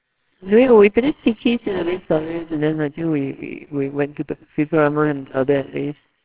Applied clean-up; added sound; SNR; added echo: neural separator model SepFormer WHAMR!.